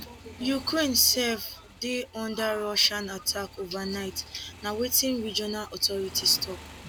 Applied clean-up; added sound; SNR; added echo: none; Motorcycle; 18 dB; none.